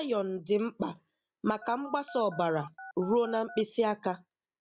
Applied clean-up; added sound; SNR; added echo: none; Telephone; 15 dB; none.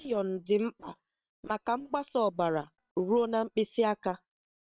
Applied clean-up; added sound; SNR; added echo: neural separator model SepFormer WHAM!.